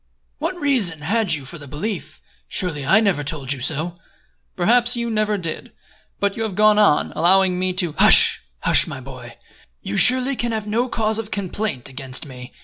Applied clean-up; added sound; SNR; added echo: none; none; none; none.